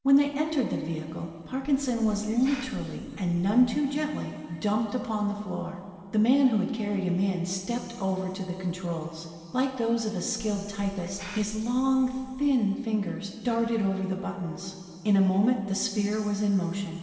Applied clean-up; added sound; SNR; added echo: none; Hiss; 17 dB; reverberation time 2.7 s.